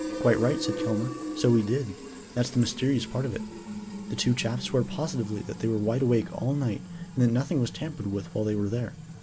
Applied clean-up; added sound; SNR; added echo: none; Fill (with liquid); 9 dB; none.